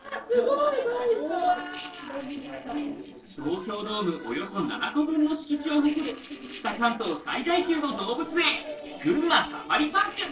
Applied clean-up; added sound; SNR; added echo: neural separator model SepFormer DNS4.